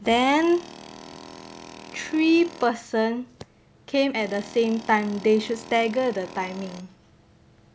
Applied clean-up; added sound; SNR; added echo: none; Tools; 18 dB; none.